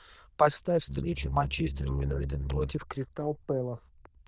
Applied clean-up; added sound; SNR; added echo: neural diffusion model UNIVERSE++.